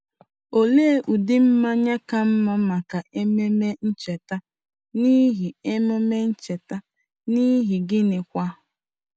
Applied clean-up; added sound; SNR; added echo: none; none; none; none.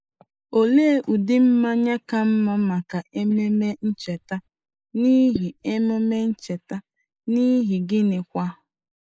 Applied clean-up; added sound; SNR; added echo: neural mask model Resemble Enhance denoiser.